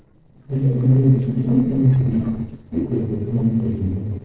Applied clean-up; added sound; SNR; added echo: neural separator model SepFormer DNS4.